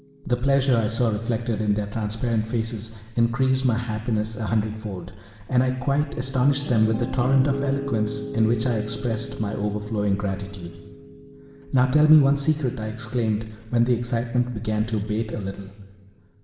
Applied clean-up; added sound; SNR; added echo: none; Piano; 15 dB; reverberation time 1.6 s.